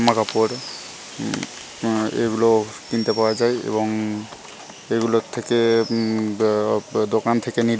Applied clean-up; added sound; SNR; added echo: none; none; none; none.